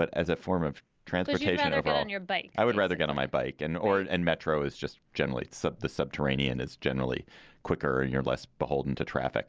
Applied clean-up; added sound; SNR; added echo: none; none; none; none.